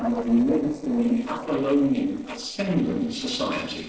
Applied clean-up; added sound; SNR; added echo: neural separator model SepFormer DNS4.